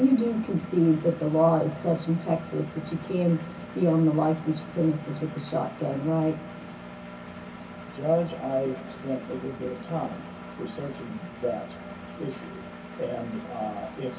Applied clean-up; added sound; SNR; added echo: none; Engine; 13 dB; reverberation time 0.3 s.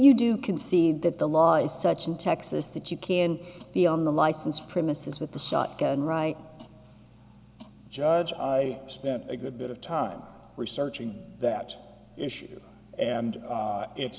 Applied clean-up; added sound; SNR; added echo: none; none; none; none.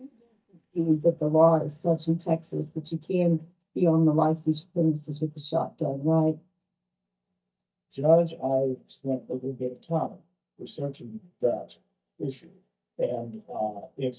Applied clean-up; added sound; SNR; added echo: neural mask model DeepFilterNet 3.